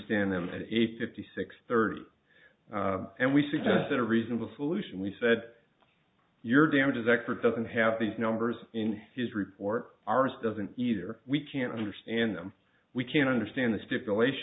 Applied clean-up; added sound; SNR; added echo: none; none; none; none.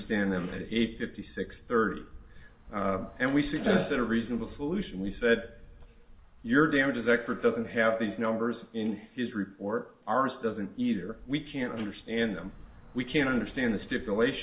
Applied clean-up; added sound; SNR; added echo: none; Traffic noise, roadway noise / Bus; 19 dB; reverberation time 0.6 s.